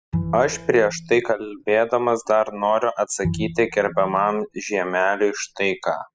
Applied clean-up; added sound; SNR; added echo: classical method spectral subtraction.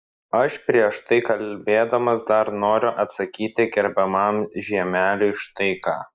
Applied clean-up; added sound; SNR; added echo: neural mask model Resemble Enhance denoiser.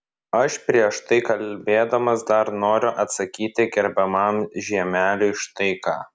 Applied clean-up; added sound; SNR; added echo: none; none; none; none.